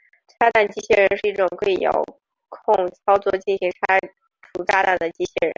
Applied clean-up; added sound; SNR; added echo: none; none; none; none.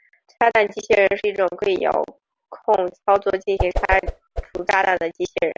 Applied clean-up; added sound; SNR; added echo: none; Whoosh, swoosh, swish; 6 dB; none.